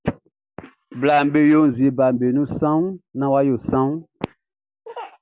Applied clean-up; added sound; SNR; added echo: none; none; none; none.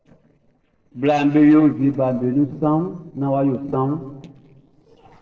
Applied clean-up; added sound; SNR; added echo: neural separator model SepFormer DNS4.